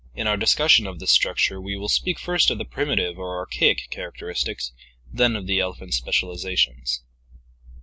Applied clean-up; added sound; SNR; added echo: none; none; none; none.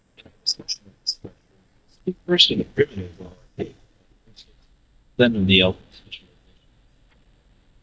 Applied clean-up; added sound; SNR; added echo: neural mask model DeepFilterNet 3.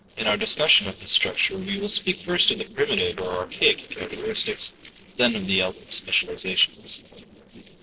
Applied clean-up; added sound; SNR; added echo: neural separator model SepFormer DNS4.